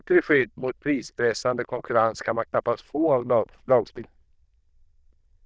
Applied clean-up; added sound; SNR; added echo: neural diffusion model UNIVERSE++.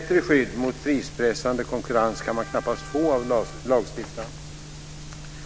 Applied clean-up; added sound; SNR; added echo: none; Wind instrument, woodwind instrument; 19 dB; none.